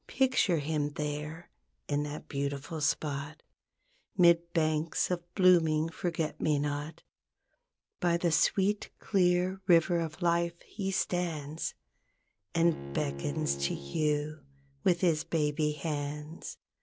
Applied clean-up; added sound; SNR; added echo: none; Bowed string instrument; 12 dB; none.